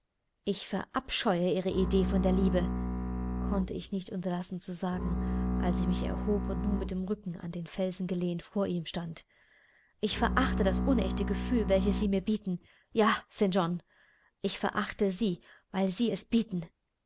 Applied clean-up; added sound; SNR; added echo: none; Bowed string instrument; 1 dB; none.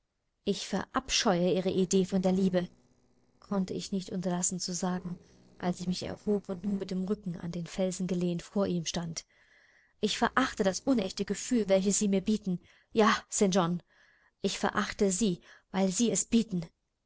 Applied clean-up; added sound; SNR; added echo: neural separator model SepFormer DNS4.